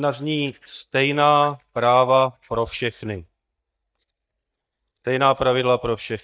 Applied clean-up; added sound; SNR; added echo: neural mask model DeepFilterNet 3.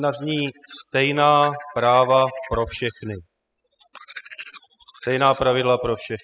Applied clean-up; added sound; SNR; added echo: classical method spectral subtraction.